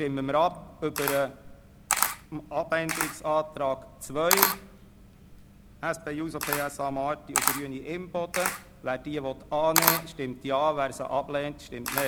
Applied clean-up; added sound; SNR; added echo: none; Camera; 2 dB; none.